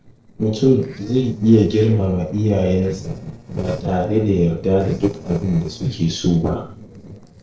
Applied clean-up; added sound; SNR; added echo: neural separator model SepFormer DNS4.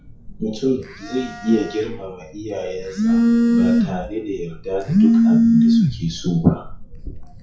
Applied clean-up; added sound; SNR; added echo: classical method WPE with log-MMSE.